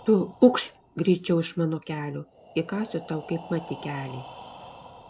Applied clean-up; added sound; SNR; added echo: none; Breathing; 19 dB; none.